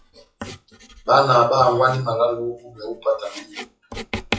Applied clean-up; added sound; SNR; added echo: classical method WPE with log-MMSE.